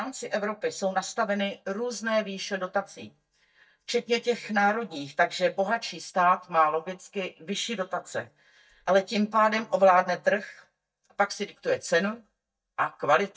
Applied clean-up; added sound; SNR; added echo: neural mask model DeepFilterNet 3.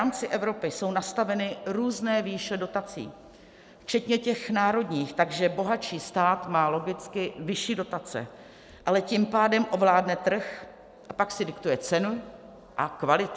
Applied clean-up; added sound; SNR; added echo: none; none; none; none.